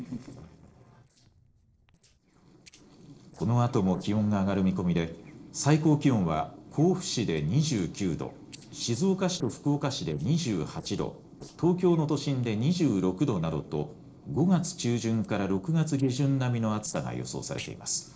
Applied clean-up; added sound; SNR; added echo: neural separator model SepFormer DNS4.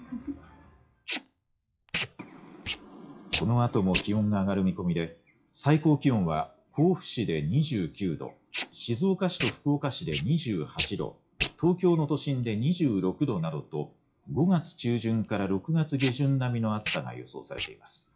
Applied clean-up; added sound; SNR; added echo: classical method WPE with log-MMSE.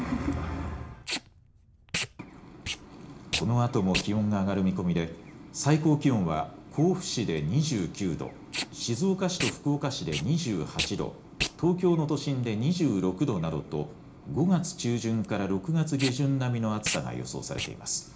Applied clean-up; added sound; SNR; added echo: none; Packing tape, duct tape; 12 dB; reverberation time 0.4 s.